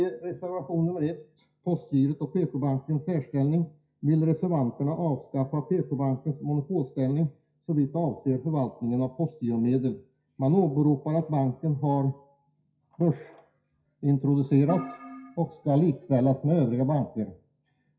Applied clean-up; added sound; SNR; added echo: classical method WPE with log-MMSE.